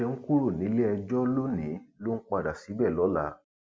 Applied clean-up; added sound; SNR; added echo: none; none; none; none.